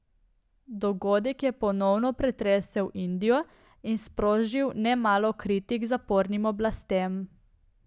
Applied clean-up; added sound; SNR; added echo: none; none; none; none.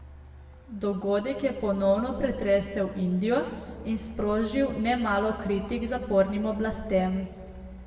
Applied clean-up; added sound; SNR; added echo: none; Truck; 17 dB; reverberation time 1.6 s.